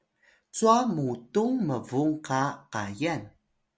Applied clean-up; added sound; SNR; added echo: none; none; none; none.